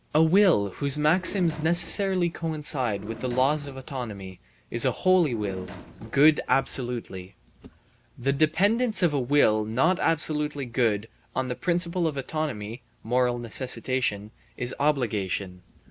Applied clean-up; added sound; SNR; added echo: none; Drawer open or close; 15 dB; none.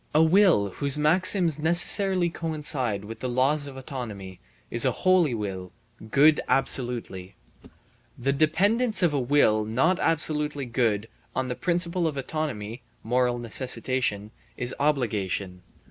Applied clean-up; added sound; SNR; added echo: none; none; none; none.